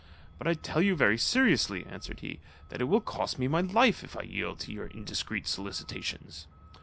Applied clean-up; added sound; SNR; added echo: none; Truck; 19 dB; none.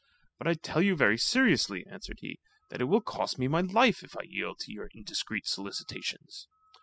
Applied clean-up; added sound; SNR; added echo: classical method spectral subtraction.